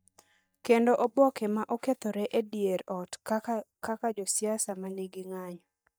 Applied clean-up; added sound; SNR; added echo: neural mask model DeepFilterNet 3.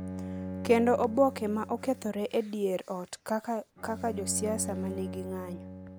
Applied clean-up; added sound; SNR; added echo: none; Bowed string instrument; 10 dB; none.